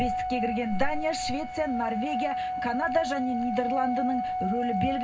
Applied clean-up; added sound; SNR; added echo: none; Organ; 1 dB; reverberation time 0.4 s.